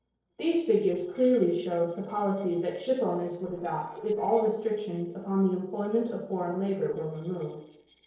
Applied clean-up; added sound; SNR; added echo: neural separator model SepFormer DNS4.